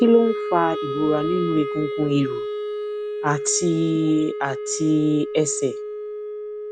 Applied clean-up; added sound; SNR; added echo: none; Wind instrument, woodwind instrument; 6 dB; none.